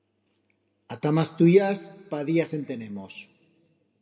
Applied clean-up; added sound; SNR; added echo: none; none; none; reverberation time 1.2 s.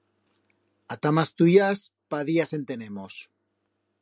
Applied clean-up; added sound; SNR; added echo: none; none; none; none.